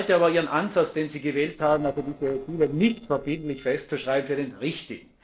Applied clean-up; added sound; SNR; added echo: neural separator model SepFormer DNS4.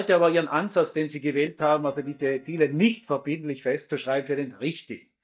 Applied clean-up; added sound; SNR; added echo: neural mask model DeepFilterNet 3.